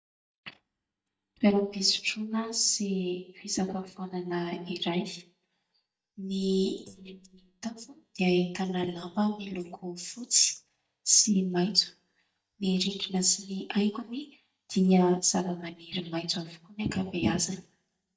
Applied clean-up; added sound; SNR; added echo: neural mask model DeepFilterNet 3.